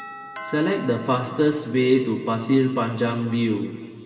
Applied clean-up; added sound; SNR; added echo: none; Doorbell; 19 dB; reverberation time 2.3 s.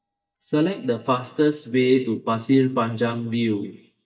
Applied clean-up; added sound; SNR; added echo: neural mask model DeepFilterNet 3.